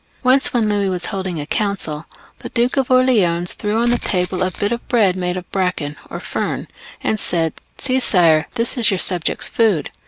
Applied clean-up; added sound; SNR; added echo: none; Rattle (instrument); 7 dB; none.